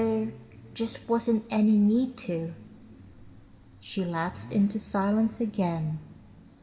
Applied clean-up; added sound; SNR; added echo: none; Idling / Accelerating, revving, vroom / Car; 20 dB; reverberation time 2.3 s.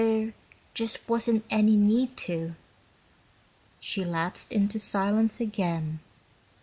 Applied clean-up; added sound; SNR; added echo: none; none; none; none.